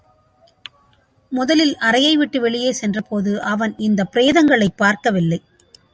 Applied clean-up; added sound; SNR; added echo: none; none; none; none.